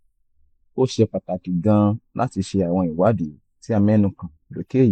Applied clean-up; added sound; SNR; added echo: neural mask model Resemble Enhance denoiser.